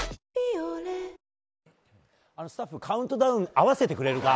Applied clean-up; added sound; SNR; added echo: none; none; none; none.